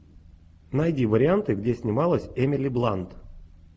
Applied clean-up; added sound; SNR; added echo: none; none; none; none.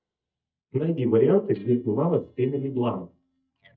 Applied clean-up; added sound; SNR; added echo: neural mask model DeepFilterNet 3.